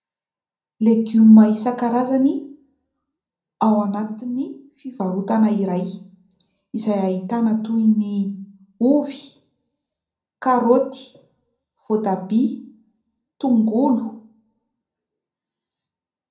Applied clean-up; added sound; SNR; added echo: none; none; none; reverberation time 0.5 s.